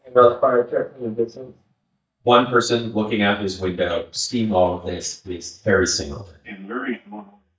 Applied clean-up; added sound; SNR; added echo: neural mask model DeepFilterNet 3.